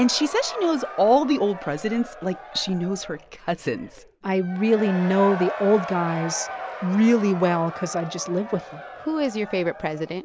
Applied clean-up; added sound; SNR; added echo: none; Crowd / Cheering; 12 dB; none.